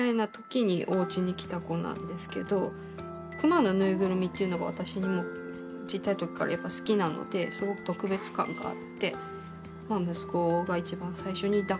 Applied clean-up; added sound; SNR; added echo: none; none; none; none.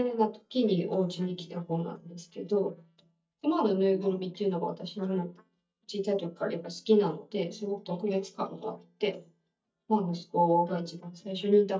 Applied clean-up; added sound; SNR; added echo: neural mask model DeepFilterNet 3.